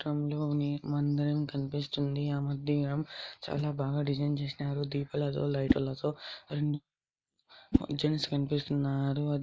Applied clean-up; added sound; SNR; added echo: neural mask model Resemble Enhance denoiser.